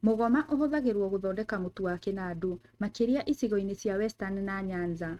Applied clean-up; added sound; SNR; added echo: neural mask model RNNoise.